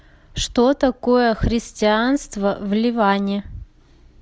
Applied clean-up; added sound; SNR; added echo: none; none; none; none.